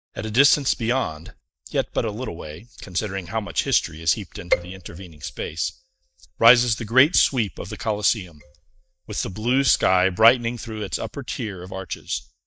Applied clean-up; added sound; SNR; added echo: neural mask model DeepFilterNet 3.